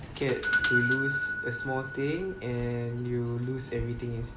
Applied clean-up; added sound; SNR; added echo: none; Doorbell; 2 dB; none.